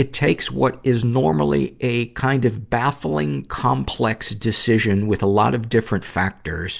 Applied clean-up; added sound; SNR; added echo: none; none; none; none.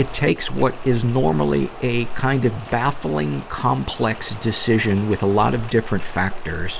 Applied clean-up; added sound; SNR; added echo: none; Rain; 8 dB; none.